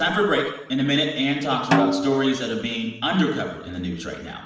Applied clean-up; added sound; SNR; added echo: none; Snare drum; 3 dB; reverberation time 0.8 s.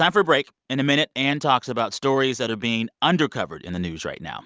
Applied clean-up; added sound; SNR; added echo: none; none; none; none.